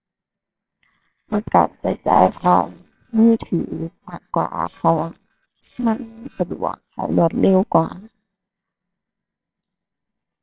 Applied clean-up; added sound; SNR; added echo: neural separator model SepFormer WHAMR!.